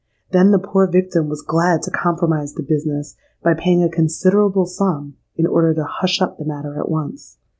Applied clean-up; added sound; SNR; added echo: none; none; none; none.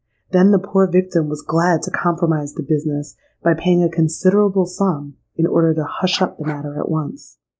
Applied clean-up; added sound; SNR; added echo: neural mask model Resemble Enhance denoiser.